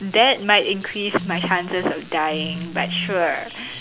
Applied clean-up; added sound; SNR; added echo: none; Telephone; 11 dB; none.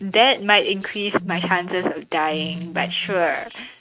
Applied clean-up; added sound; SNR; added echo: neural mask model RNNoise.